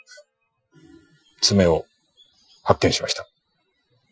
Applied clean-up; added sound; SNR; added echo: classical method Wiener filter.